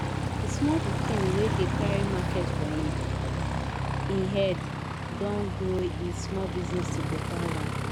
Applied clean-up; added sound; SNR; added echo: none; Aircraft; -3 dB; none.